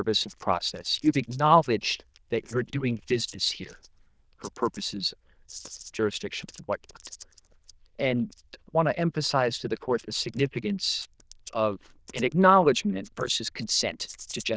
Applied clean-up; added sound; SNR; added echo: neural diffusion model UNIVERSE++.